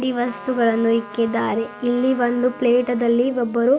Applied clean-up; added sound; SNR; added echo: none; Trumpet + Wind instrument, woodwind instrument; 19 dB; none.